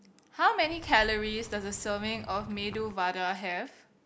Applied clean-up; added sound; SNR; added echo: none; Bird vocalization, bird call, bird song; 14 dB; none.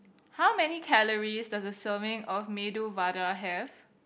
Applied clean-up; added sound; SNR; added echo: none; none; none; none.